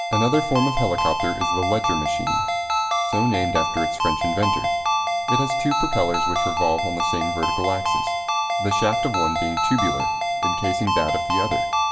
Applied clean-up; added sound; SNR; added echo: none; Ringtone; -3 dB; reverberation time 1.0 s.